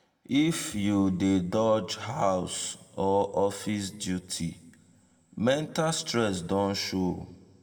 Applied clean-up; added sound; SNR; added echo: none; none; none; reverberation time 1.0 s.